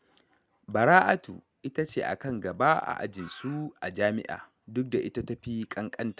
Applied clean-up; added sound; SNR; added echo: none; none; none; none.